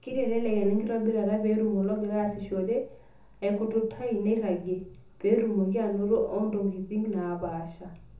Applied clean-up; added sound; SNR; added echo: none; none; none; reverberation time 0.6 s.